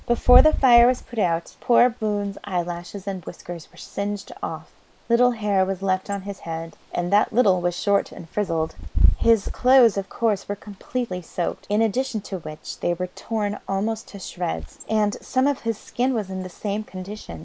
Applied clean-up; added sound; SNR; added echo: neural mask model Resemble Enhance denoiser.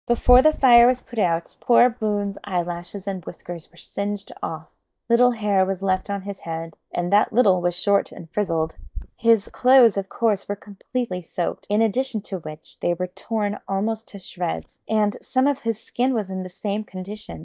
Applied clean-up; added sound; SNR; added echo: neural mask model DeepFilterNet 3.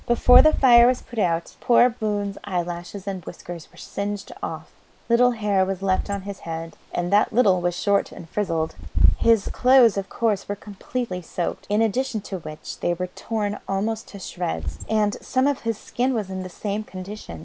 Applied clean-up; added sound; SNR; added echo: none; Wind / Bird; 6 dB; none.